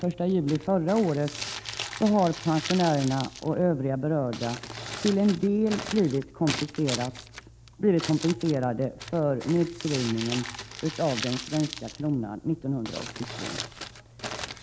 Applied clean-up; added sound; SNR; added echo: none; Crumpling, crinkling; 11 dB; none.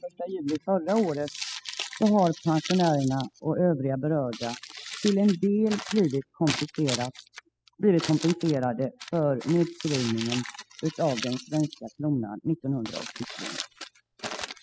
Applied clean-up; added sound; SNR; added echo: classical method spectral subtraction.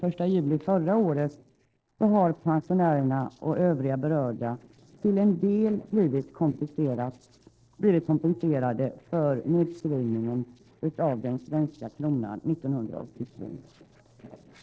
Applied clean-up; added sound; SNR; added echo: neural separator model SepFormer DNS4.